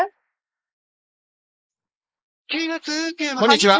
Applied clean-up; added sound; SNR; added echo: neural mask model Resemble Enhance denoiser.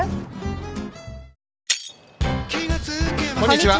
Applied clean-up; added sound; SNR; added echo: none; Shatter; 10 dB; none.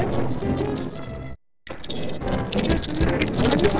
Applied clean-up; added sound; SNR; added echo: neural separator model SepFormer DNS4.